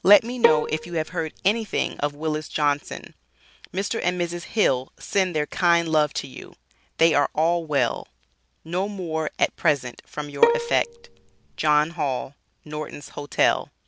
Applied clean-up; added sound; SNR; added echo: none; Bowed string instrument; 1 dB; none.